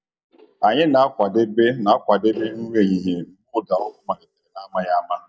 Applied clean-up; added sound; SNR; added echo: neural mask model DeepFilterNet 3.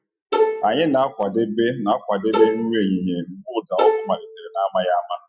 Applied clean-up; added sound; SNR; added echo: classical method Wiener filter.